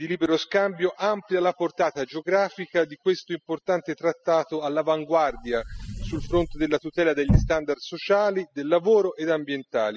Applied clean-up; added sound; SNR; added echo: classical method spectral subtraction.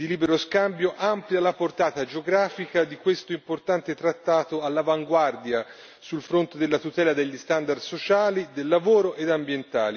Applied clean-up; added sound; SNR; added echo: none; none; none; none.